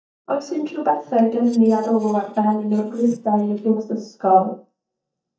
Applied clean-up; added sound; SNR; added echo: neural mask model DeepFilterNet 3.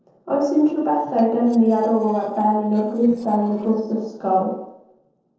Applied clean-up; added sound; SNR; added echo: neural separator model SepFormer DNS4.